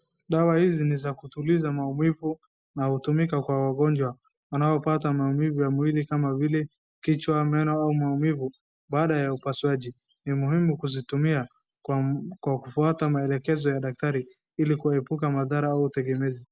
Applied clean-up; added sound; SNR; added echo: none; none; none; none.